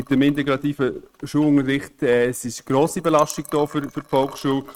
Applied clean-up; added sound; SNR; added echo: neural mask model RNNoise.